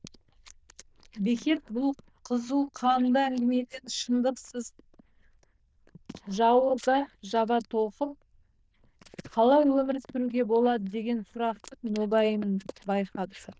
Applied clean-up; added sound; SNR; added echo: neural diffusion model UNIVERSE++.